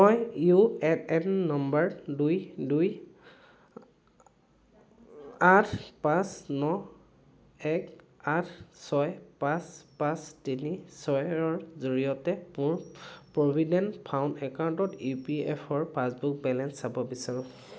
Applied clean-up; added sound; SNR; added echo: none; none; none; none.